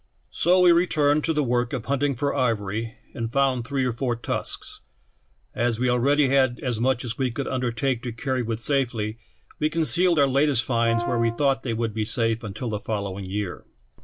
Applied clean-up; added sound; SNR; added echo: none; Brass instrument; 7 dB; none.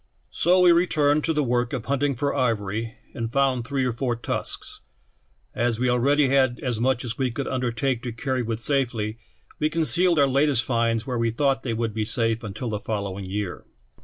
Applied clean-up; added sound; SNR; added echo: none; none; none; none.